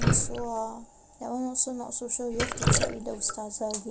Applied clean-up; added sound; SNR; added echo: none; Drip; 0 dB; none.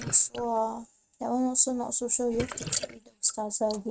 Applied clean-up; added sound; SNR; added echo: neural mask model RNNoise.